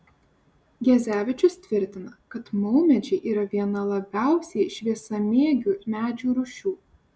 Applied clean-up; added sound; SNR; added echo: none; none; none; none.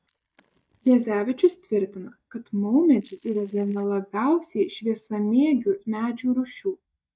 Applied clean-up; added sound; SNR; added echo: neural mask model DeepFilterNet 3.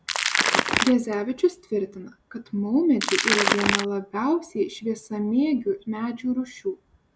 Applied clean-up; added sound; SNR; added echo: none; Crackle; -3 dB; none.